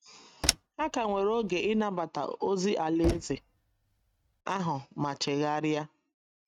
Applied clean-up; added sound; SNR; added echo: neural mask model RNNoise.